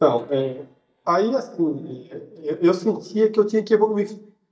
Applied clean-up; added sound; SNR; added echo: neural mask model DeepFilterNet 3.